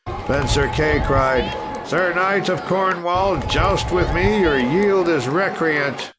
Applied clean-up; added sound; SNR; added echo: none; Crowd; 5 dB; none.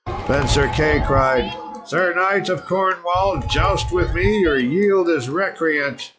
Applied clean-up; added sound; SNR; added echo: classical method log-MMSE.